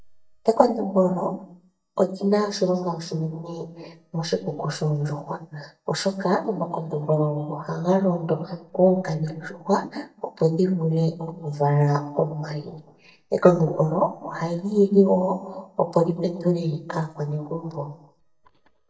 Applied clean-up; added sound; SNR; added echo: neural mask model DeepFilterNet 3.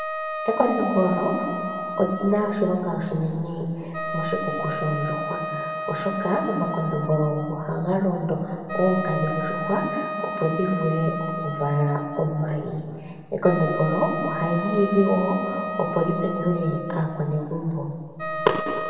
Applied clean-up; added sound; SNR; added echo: none; Wind instrument, woodwind instrument; 7 dB; reverberation time 2.0 s.